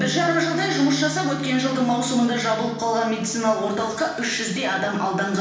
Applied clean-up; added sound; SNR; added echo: none; Bowed string instrument; 13 dB; reverberation time 0.9 s.